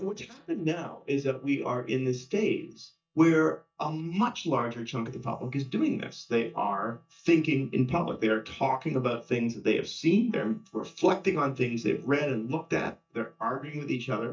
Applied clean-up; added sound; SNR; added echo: neural mask model DeepFilterNet 3.